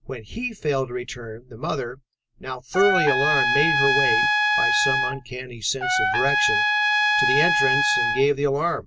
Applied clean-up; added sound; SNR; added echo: none; Trumpet; -4 dB; none.